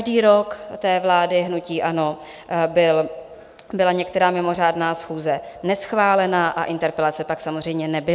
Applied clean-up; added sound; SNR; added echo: none; none; none; none.